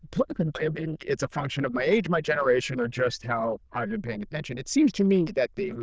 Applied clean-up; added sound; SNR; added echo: neural diffusion model UNIVERSE++.